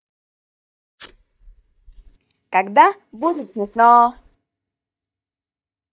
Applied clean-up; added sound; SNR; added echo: neural mask model DeepFilterNet 3.